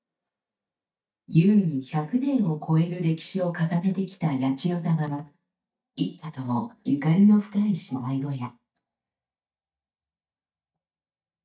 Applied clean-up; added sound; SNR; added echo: neural mask model DeepFilterNet 3.